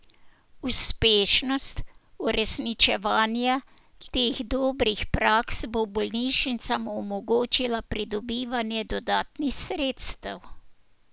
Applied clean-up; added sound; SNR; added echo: none; none; none; none.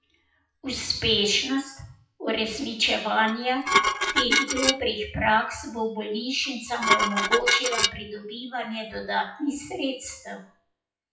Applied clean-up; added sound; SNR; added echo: classical method WPE with log-MMSE.